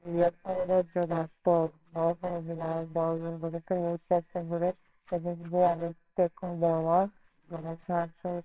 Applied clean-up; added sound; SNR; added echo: neural separator model SepFormer WHAMR!.